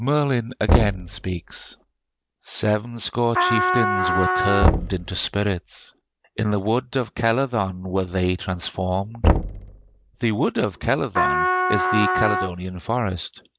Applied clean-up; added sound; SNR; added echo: none; Trumpet + Knock; 0 dB; none.